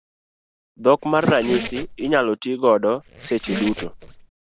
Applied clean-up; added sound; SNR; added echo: none; Squeak; 11 dB; none.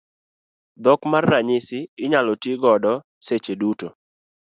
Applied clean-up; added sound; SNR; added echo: none; none; none; none.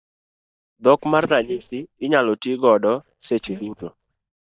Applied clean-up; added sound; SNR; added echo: neural mask model DeepFilterNet 3.